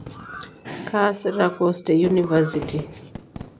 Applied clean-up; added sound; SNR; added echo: none; Fireworks; 16 dB; none.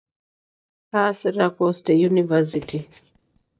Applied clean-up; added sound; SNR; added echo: neural mask model DeepFilterNet 3.